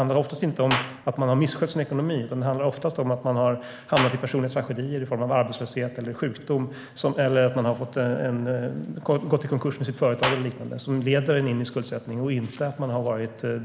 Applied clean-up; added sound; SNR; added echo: none; Clapping; 12 dB; none.